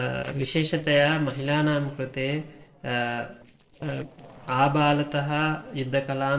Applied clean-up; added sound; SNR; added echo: neural separator model SepFormer DNS4.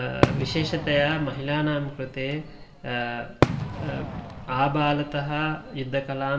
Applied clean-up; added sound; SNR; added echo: none; Fireworks; 4 dB; reverberation time 1.5 s.